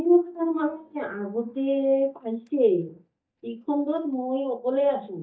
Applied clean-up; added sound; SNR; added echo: neural mask model DeepFilterNet 3.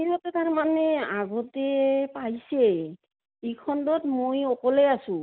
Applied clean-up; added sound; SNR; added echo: none; none; none; none.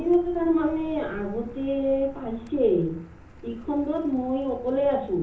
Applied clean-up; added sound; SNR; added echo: none; Car; 18 dB; reverberation time 0.7 s.